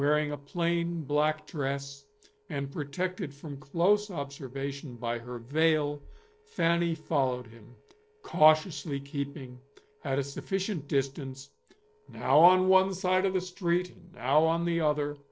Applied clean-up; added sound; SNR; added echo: neural separator model SepFormer DNS4.